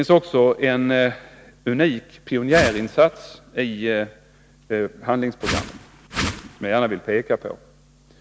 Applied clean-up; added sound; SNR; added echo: none; Whoosh, swoosh, swish; 6 dB; none.